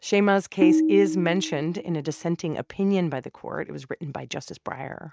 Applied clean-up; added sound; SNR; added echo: neural mask model RNNoise.